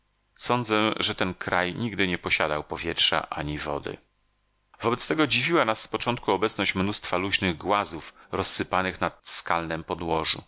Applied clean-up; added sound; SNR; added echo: none; none; none; none.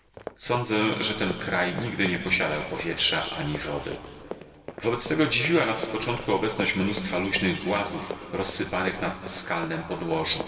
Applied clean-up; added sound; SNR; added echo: none; Run; 14 dB; reverberation time 2.5 s.